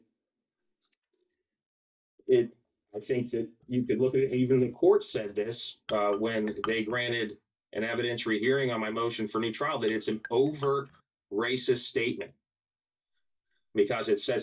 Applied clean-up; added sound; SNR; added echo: neural mask model DeepFilterNet 3.